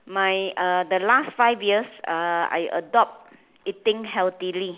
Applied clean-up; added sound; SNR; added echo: none; none; none; none.